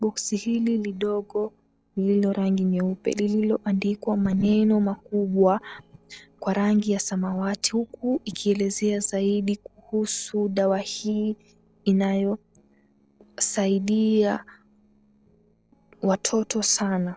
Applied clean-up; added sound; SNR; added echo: neural separator model SepFormer DNS4.